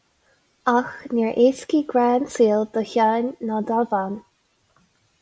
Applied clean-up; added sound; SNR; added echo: none; none; none; none.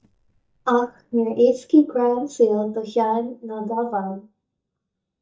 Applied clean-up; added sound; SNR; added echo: neural mask model DeepFilterNet 3.